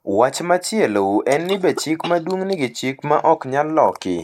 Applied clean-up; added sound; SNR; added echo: neural mask model Resemble Enhance denoiser.